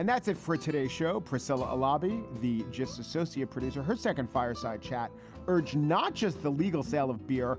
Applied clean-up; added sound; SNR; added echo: none; none; none; none.